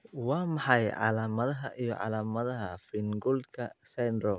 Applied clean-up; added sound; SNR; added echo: none; none; none; none.